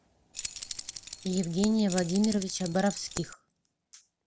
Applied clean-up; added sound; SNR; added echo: none; Keys jangling; 9 dB; none.